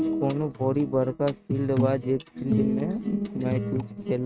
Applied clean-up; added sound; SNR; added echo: neural mask model RNNoise.